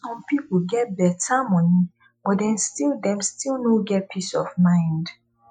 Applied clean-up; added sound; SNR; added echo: classical method Wiener filter.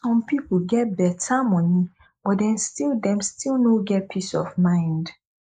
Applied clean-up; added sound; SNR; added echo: neural mask model Resemble Enhance denoiser.